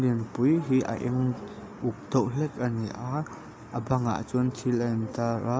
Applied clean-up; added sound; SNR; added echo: none; none; none; none.